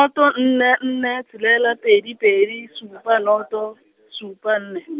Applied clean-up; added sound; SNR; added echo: none; none; none; none.